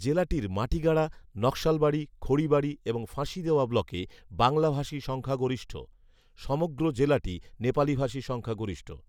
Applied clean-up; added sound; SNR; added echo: none; none; none; none.